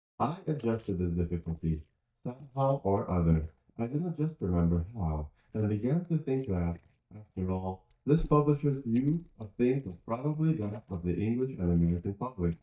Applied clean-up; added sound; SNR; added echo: neural mask model DeepFilterNet 3.